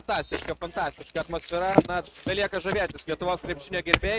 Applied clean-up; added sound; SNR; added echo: neural mask model RNNoise.